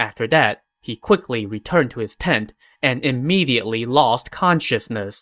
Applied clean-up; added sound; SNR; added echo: neural mask model DeepFilterNet 3.